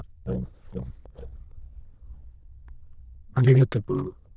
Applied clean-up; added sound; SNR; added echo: neural diffusion model UNIVERSE++.